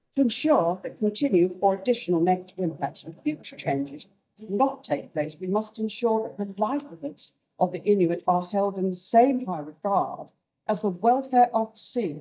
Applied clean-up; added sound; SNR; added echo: neural mask model DeepFilterNet 3.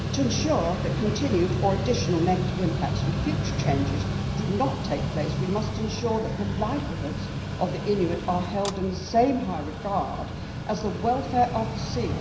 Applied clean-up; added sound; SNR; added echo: none; Mechanical fan; 1 dB; reverberation time 0.9 s.